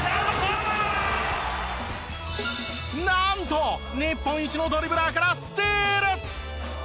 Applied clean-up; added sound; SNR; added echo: none; none; none; none.